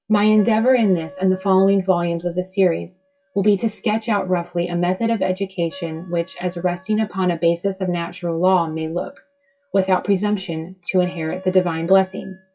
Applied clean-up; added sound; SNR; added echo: classical method WPE with log-MMSE.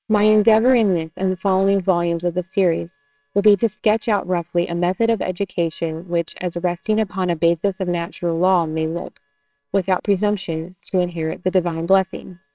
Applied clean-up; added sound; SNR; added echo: neural separator model SepFormer WHAMR!.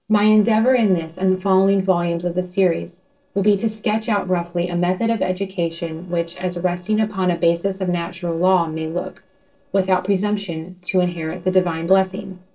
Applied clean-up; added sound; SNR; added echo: neural separator model SepFormer DNS4.